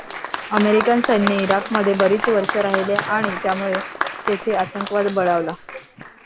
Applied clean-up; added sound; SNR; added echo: none; Applause; 7 dB; none.